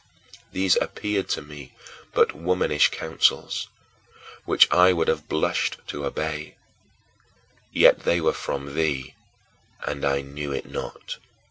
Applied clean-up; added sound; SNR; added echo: none; none; none; none.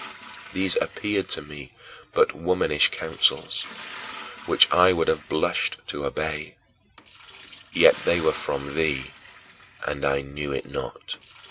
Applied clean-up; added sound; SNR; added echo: none; Liquid; 17 dB; none.